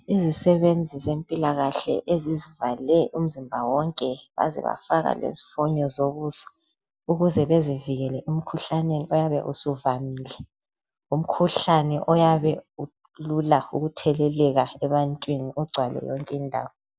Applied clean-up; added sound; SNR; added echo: none; none; none; none.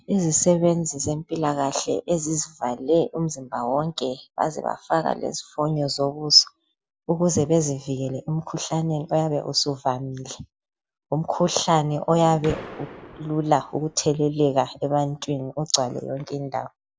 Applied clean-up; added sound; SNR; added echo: none; Gunshot, gunfire; 15 dB; none.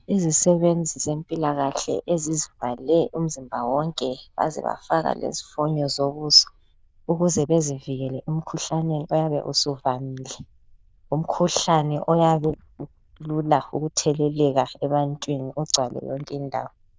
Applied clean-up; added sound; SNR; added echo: neural diffusion model UNIVERSE++.